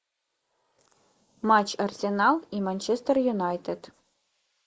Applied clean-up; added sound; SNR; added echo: neural mask model Resemble Enhance denoiser.